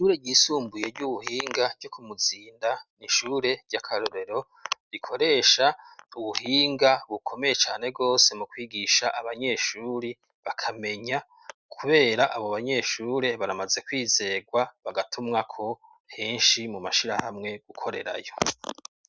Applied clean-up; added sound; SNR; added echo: none; none; none; none.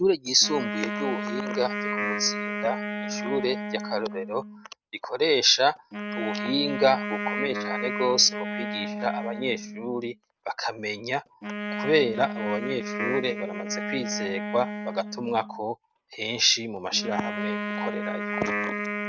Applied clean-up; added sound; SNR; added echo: neural mask model RNNoise.